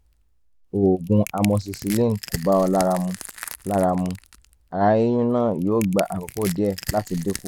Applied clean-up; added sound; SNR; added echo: none; Crushing; 16 dB; none.